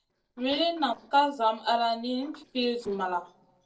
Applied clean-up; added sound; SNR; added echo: neural separator model SepFormer DNS4.